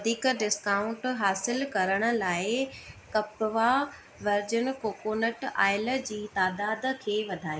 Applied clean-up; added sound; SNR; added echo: none; none; none; none.